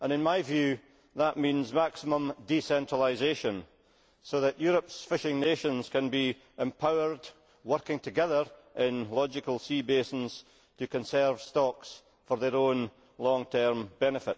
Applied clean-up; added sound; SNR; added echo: none; none; none; none.